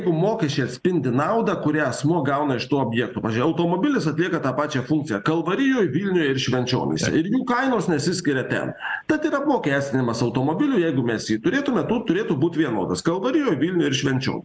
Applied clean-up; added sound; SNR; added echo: none; none; none; none.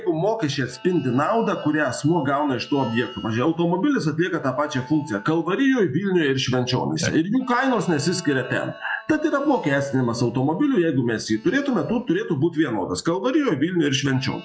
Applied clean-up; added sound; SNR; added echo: classical method log-MMSE.